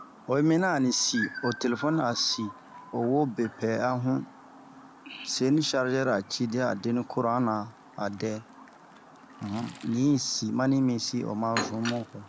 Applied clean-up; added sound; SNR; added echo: none; Chirp, tweet; 15 dB; none.